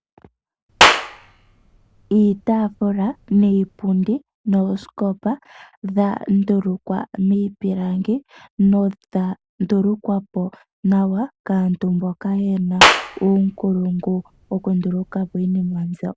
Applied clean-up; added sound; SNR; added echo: none; Clapping; 2 dB; none.